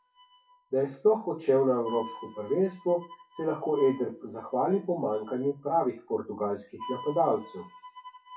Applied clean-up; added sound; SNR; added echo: classical method WPE with log-MMSE.